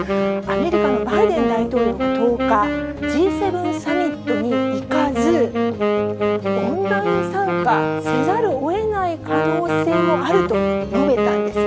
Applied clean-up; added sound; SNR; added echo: none; Wind instrument, woodwind instrument; -1 dB; none.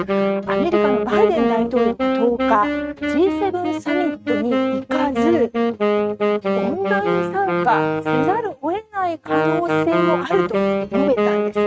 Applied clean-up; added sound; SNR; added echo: neural mask model RNNoise.